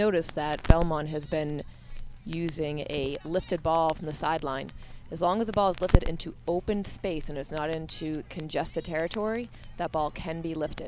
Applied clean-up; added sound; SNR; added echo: none; Crackle; 2 dB; none.